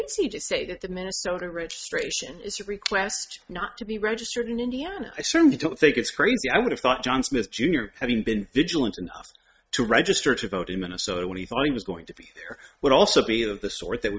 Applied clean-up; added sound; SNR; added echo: neural mask model RNNoise.